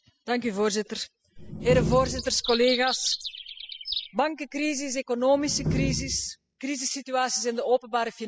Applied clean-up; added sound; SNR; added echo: classical method spectral subtraction.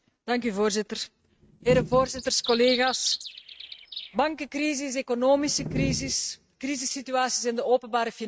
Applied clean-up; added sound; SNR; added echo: neural mask model RNNoise.